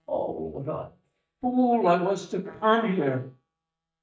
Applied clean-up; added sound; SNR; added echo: neural mask model DeepFilterNet 3.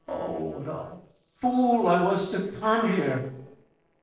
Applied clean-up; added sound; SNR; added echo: neural separator model SepFormer DNS4.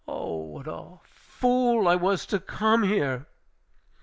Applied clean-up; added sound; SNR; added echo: none; none; none; none.